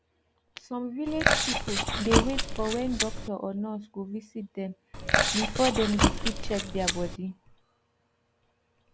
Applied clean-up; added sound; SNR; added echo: none; Chewing, mastication; -5 dB; none.